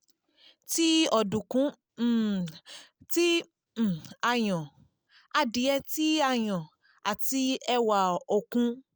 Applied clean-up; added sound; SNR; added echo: none; none; none; none.